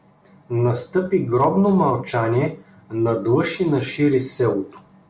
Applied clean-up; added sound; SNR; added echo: none; none; none; none.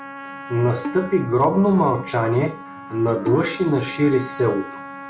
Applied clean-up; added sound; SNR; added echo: none; Bowed string instrument + Trumpet; 13 dB; none.